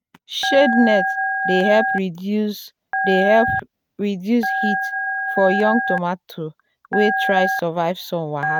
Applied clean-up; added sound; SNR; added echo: neural mask model RNNoise.